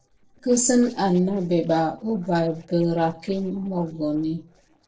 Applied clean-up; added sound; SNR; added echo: neural separator model SepFormer DNS4.